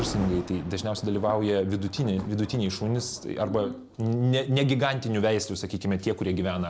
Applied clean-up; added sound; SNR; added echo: none; Thunder; 15 dB; none.